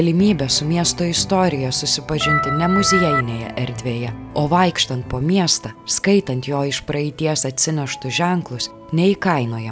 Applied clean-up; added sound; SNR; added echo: none; Organ; 1 dB; none.